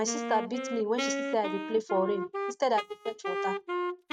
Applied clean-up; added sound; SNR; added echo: neural mask model RNNoise.